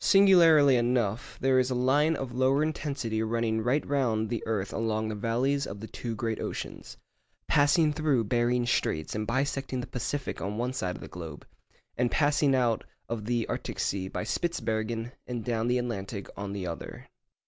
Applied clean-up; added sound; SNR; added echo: none; none; none; none.